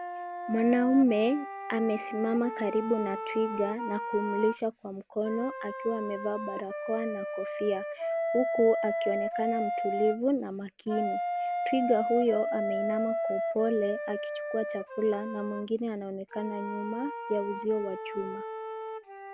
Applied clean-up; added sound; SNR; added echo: none; Wind instrument, woodwind instrument; 4 dB; none.